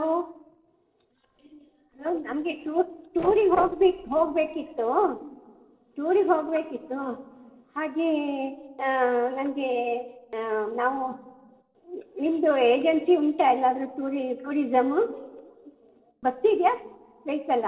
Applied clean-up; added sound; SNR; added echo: neural separator model SepFormer DNS4.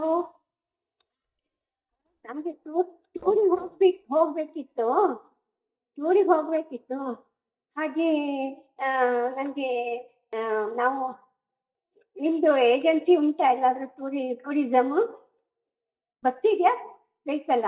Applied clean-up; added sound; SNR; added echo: neural mask model DeepFilterNet 3.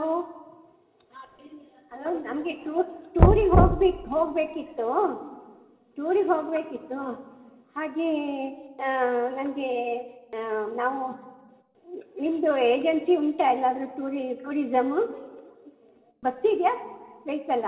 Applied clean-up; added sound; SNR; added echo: none; Knock; -3 dB; reverberation time 1.2 s.